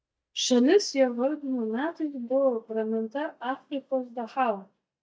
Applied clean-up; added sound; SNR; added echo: neural mask model DeepFilterNet 3.